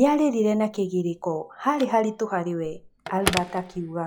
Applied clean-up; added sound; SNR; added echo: classical method log-MMSE.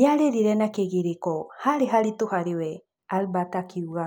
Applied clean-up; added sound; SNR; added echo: none; none; none; none.